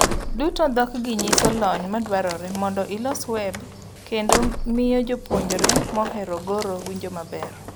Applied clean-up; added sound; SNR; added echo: none; Slam; 2 dB; none.